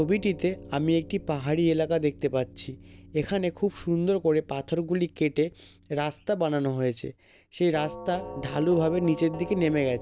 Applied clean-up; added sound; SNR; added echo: none; Doorbell; 16 dB; none.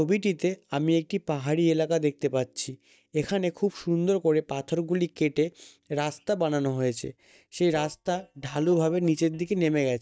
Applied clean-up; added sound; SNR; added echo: neural mask model DeepFilterNet 3.